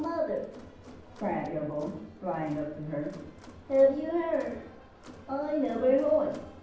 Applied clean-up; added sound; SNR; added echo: none; Crowd; 19 dB; reverberation time 1.2 s.